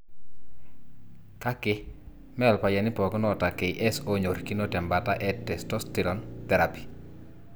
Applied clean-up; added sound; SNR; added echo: none; none; none; none.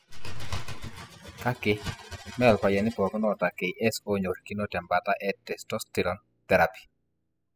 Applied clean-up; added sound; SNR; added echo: classical method spectral subtraction.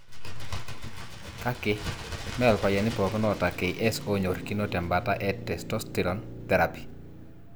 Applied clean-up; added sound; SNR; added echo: none; Bird; 13 dB; none.